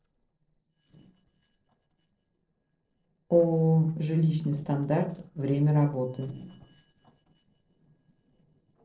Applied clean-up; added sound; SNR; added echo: neural separator model SepFormer DNS4.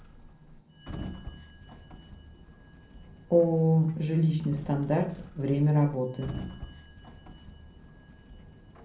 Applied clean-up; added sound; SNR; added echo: none; Sliding door; 15 dB; reverberation time 0.5 s.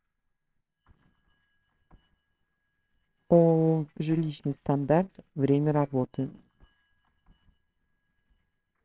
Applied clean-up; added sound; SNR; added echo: neural separator model SepFormer WHAMR!.